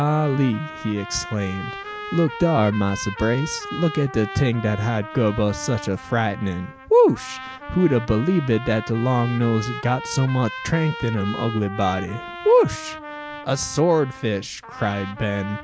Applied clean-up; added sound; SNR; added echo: none; Trumpet; 13 dB; none.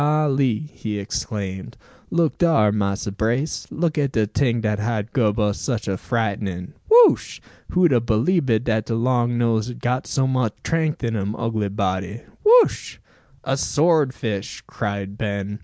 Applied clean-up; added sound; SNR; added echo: none; none; none; none.